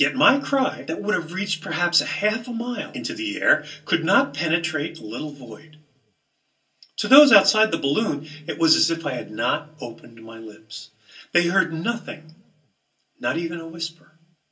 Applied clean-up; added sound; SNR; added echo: none; none; none; reverberation time 0.2 s.